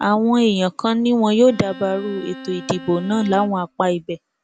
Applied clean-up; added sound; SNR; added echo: none; Bowed string instrument; 18 dB; none.